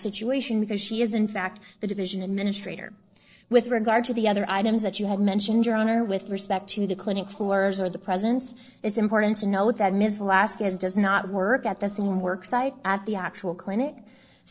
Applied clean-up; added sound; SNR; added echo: neural separator model SepFormer DNS4.